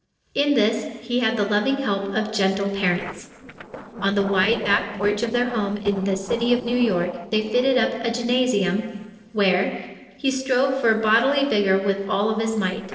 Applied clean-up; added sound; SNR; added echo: neural separator model SepFormer DNS4.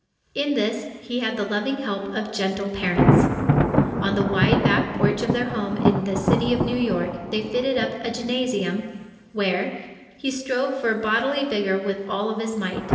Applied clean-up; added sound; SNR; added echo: none; Thunder; 0 dB; reverberation time 1.4 s.